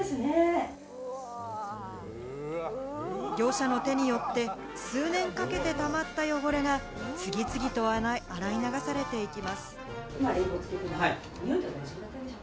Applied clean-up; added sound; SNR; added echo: none; none; none; none.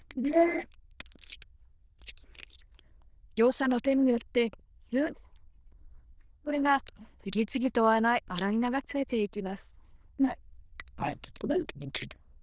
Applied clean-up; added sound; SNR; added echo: neural diffusion model UNIVERSE++.